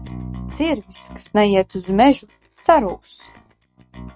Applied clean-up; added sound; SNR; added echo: neural mask model RNNoise.